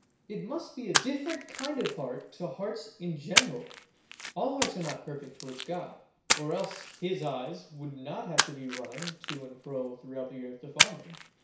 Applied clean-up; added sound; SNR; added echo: none; Splash, splatter; -2 dB; reverberation time 0.6 s.